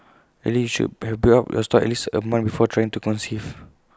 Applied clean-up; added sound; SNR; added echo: none; none; none; none.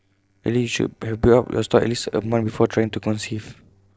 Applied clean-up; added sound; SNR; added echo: neural separator model SepFormer DNS4.